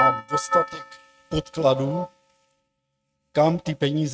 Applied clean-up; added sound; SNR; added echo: neural mask model RNNoise.